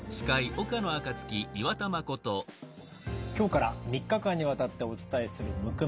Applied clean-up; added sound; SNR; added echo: none; none; none; none.